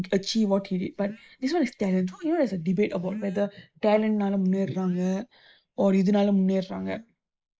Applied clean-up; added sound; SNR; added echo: neural mask model Resemble Enhance denoiser.